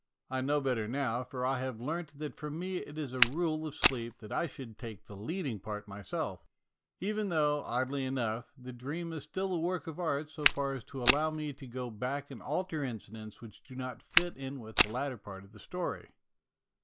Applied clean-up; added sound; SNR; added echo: none; Walk, footsteps; -4 dB; none.